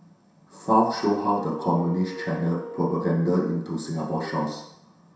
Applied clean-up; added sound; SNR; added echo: none; Wind instrument, woodwind instrument; 14 dB; reverberation time 0.7 s.